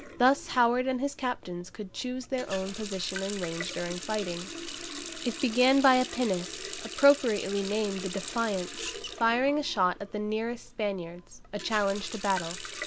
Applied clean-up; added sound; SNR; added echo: none; Water tap, faucet; 11 dB; none.